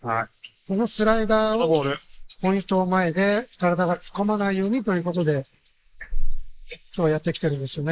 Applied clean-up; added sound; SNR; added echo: neural mask model Resemble Enhance denoiser.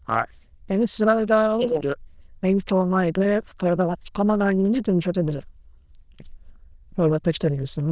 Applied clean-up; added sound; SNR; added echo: neural diffusion model UNIVERSE++.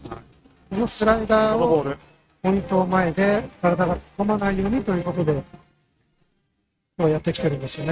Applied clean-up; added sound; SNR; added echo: neural mask model RNNoise.